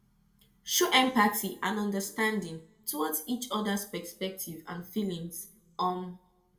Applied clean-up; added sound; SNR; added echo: none; none; none; reverberation time 0.4 s.